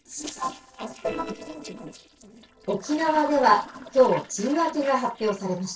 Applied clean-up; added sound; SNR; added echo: neural separator model SepFormer DNS4.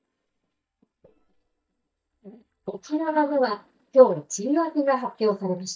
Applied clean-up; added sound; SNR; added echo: neural mask model DeepFilterNet 3.